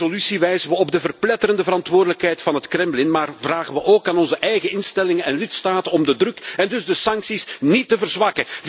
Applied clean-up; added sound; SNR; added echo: none; none; none; none.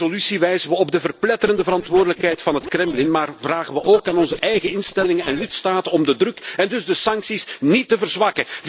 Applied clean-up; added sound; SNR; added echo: neural separator model SepFormer DNS4.